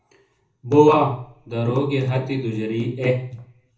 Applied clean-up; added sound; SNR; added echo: none; none; none; reverberation time 0.6 s.